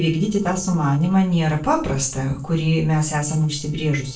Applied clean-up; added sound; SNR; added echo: neural separator model SepFormer DNS4.